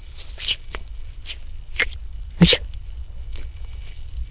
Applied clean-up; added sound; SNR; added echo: neural diffusion model UNIVERSE++.